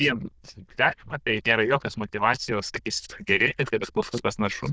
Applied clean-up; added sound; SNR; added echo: neural diffusion model UNIVERSE++.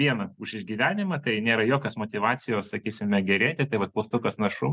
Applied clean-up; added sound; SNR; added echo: none; none; none; none.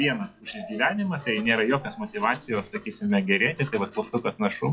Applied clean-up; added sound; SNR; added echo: classical method log-MMSE.